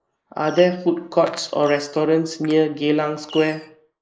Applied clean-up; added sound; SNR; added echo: neural mask model Resemble Enhance denoiser.